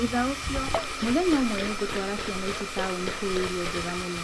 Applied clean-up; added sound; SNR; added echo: none; Liquid + Domestic sounds, home sounds; 2 dB; none.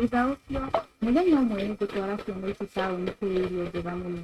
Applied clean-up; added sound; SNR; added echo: neural mask model RNNoise.